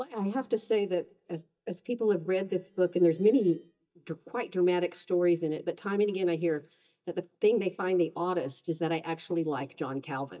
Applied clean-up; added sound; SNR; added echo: neural mask model DeepFilterNet 3.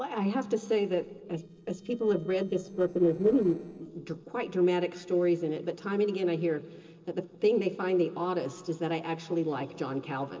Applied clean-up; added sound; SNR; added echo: neural separator model SepFormer DNS4.